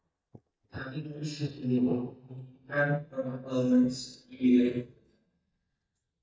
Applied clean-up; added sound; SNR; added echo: neural mask model DeepFilterNet 3.